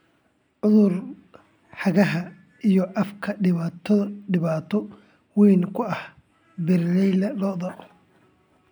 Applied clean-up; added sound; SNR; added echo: none; none; none; none.